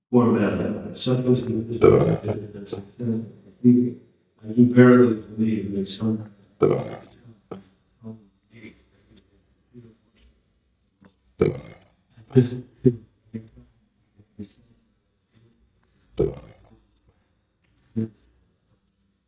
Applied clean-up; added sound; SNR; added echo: neural mask model DeepFilterNet 3.